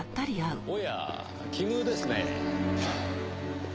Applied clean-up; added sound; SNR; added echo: none; none; none; none.